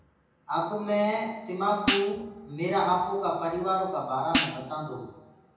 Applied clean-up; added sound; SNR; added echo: none; Hi-hat; -1 dB; reverberation time 0.9 s.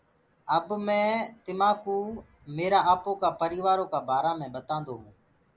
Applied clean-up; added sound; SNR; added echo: none; none; none; none.